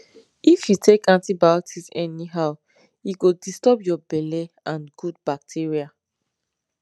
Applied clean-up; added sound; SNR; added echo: none; none; none; none.